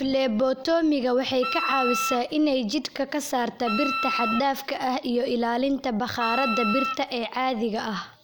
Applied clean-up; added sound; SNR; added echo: none; Wind instrument, woodwind instrument; 4 dB; none.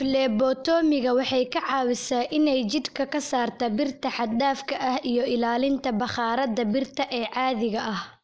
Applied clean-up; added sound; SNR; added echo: neural mask model Resemble Enhance denoiser.